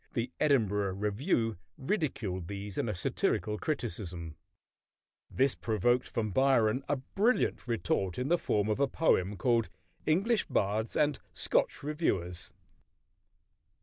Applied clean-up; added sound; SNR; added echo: none; none; none; none.